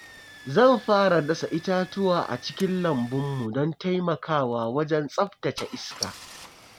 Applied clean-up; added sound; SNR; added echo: none; Engine starting / Car; 19 dB; none.